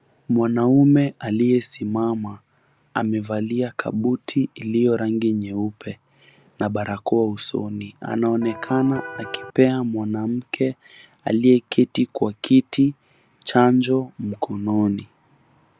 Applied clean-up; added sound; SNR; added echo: none; Electric guitar; 13 dB; none.